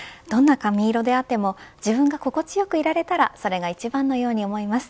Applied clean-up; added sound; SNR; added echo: none; none; none; none.